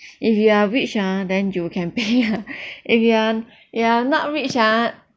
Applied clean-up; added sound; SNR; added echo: none; none; none; none.